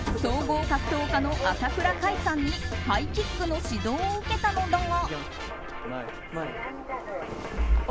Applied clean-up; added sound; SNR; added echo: none; Sliding door; 5 dB; none.